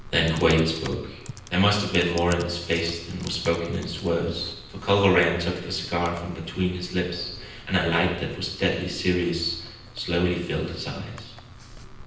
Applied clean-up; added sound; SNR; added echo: none; Computer keyboard; 17 dB; reverberation time 0.9 s.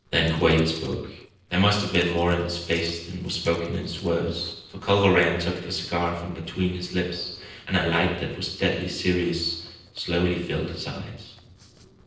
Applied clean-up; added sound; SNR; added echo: neural separator model SepFormer DNS4.